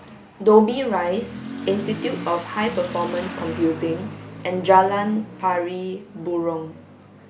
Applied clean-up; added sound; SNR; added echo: none; Motorcycle / Accelerating, revving, vroom; 13 dB; none.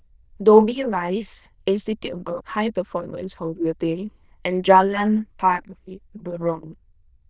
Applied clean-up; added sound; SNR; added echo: neural diffusion model UNIVERSE++.